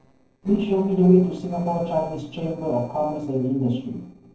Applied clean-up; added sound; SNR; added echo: neural separator model SepFormer DNS4.